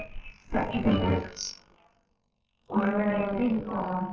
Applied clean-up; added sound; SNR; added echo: neural mask model Resemble Enhance denoiser.